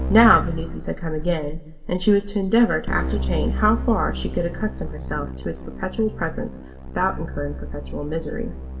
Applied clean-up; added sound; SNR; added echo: none; Keyboard (musical); 7 dB; reverberation time 1.1 s.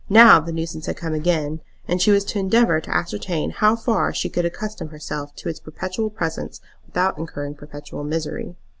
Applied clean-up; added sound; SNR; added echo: none; none; none; none.